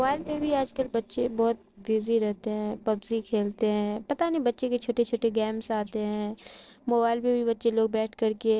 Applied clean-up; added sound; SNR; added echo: neural separator model SepFormer DNS4.